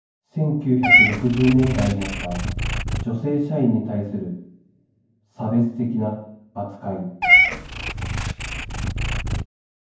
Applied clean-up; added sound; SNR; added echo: none; Meow / Purr; -1 dB; reverberation time 0.9 s.